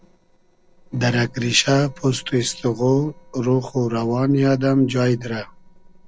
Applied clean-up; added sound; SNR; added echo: neural separator model SepFormer DNS4.